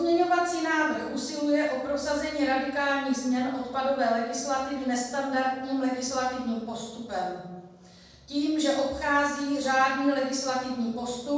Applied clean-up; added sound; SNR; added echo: none; none; none; reverberation time 1.2 s.